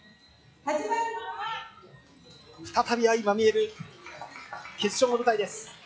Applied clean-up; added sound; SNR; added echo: classical method log-MMSE.